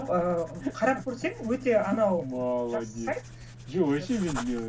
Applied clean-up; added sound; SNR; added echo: none; Writing; 15 dB; reverberation time 0.4 s.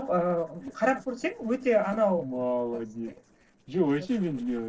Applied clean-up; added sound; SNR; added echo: neural separator model SepFormer DNS4.